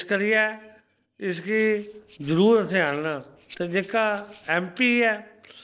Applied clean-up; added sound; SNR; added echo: neural separator model SepFormer DNS4.